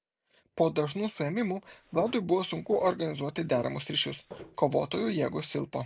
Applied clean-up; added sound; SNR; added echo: none; Walk, footsteps; 19 dB; none.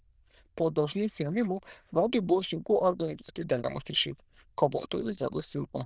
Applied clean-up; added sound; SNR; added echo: neural diffusion model UNIVERSE++.